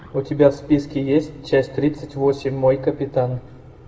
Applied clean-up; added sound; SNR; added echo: none; none; none; reverberation time 0.7 s.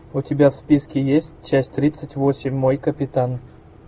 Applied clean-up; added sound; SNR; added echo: none; none; none; none.